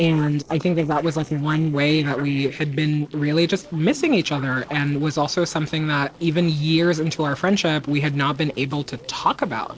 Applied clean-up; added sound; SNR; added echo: neural separator model SepFormer DNS4.